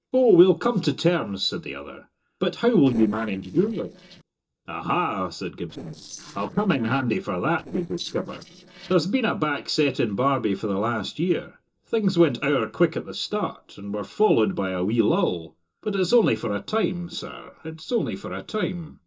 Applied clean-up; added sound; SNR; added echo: neural separator model SepFormer DNS4.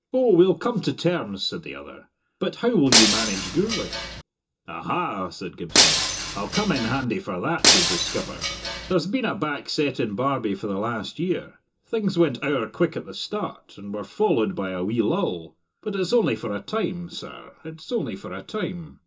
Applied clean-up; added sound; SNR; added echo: none; Shatter; -3 dB; reverberation time 0.2 s.